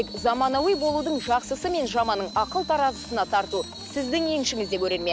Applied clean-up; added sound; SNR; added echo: none; Screech; 15 dB; none.